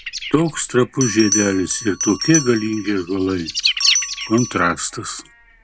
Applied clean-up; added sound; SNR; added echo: none; Bird + Bell; 5 dB; none.